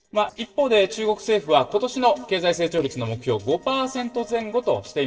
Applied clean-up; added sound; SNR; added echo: neural separator model SepFormer DNS4.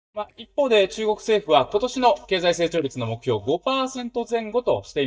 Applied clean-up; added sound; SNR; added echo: neural mask model DeepFilterNet 3.